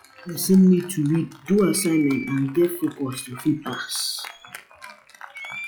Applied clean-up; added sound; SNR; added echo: classical method log-MMSE.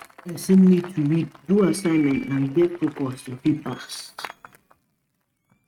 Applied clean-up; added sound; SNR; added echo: neural mask model RNNoise.